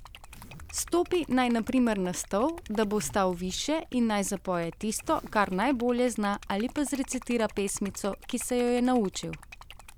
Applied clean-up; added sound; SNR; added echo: none; Zipper (clothing) + Liquid; 18 dB; none.